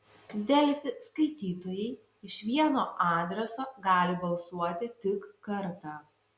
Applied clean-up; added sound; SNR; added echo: none; none; none; none.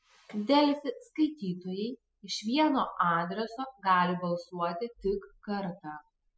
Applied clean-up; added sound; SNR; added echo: classical method spectral subtraction.